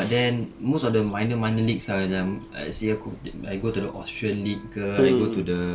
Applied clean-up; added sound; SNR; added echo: none; Wind instrument, woodwind instrument + Walk, footsteps / Insect; 19 dB; none.